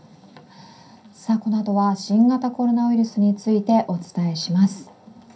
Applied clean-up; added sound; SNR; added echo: none; none; none; reverberation time 0.3 s.